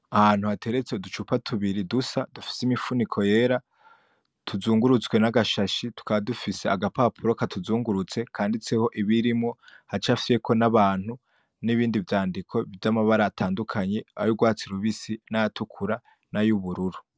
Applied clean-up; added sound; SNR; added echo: none; none; none; none.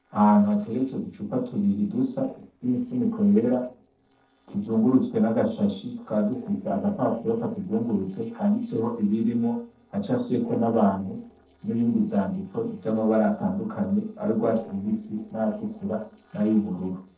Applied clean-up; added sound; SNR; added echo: neural separator model SepFormer DNS4.